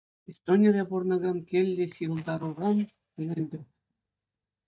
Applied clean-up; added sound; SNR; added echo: neural mask model DeepFilterNet 3.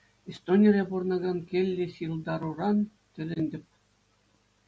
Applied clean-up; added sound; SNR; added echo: none; none; none; none.